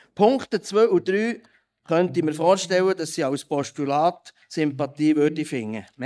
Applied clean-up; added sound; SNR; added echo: neural mask model DeepFilterNet 3.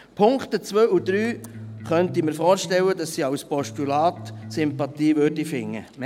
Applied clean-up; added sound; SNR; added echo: none; Electric guitar; 14 dB; none.